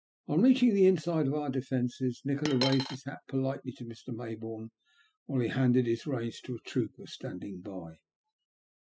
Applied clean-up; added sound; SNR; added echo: classical method spectral subtraction.